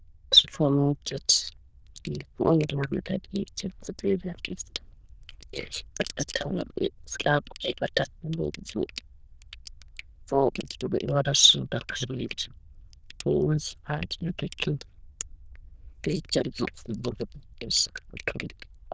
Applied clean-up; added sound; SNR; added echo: neural diffusion model UNIVERSE++.